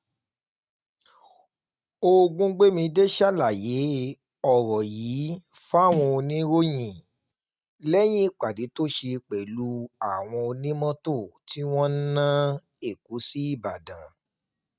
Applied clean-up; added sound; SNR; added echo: neural mask model RNNoise.